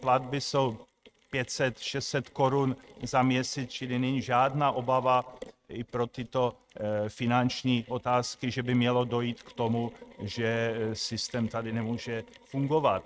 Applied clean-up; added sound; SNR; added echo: neural mask model RNNoise.